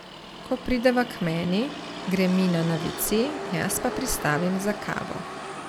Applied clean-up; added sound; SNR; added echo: none; Motor vehicle (road); 9 dB; none.